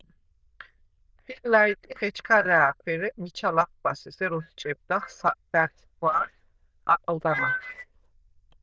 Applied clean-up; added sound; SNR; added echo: neural diffusion model UNIVERSE++.